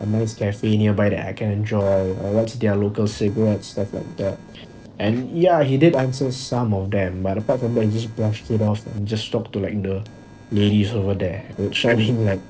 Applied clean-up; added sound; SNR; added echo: neural separator model SepFormer DNS4.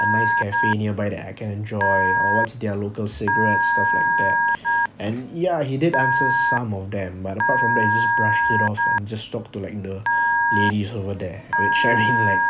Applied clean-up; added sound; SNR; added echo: none; Telephone; -4 dB; none.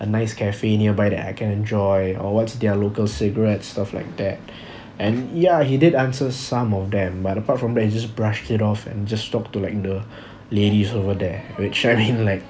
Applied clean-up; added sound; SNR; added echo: none; none; none; none.